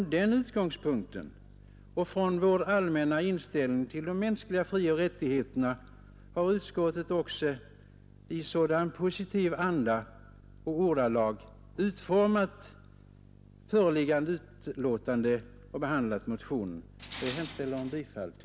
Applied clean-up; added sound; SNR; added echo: none; Tools; 14 dB; none.